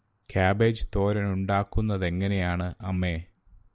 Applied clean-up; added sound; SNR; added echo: none; none; none; none.